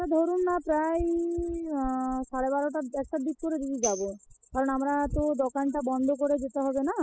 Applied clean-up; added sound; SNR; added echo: classical method spectral subtraction.